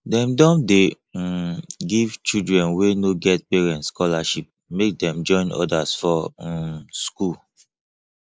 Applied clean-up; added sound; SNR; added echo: neural mask model Resemble Enhance denoiser.